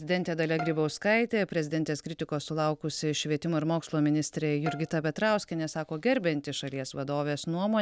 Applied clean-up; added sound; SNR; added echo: none; Bowed string instrument; 18 dB; none.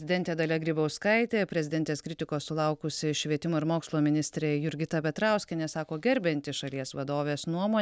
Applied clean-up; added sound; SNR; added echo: none; none; none; none.